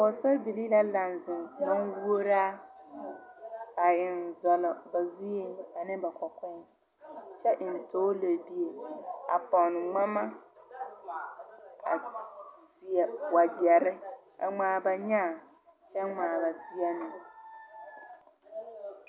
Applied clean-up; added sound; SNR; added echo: none; none; none; none.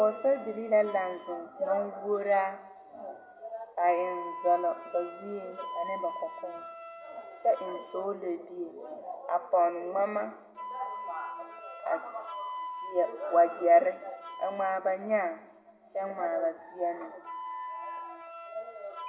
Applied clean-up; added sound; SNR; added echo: none; Wind instrument, woodwind instrument; 13 dB; reverberation time 1.2 s.